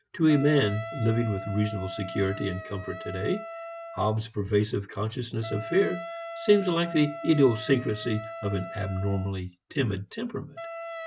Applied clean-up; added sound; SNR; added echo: none; Wind instrument, woodwind instrument; 12 dB; none.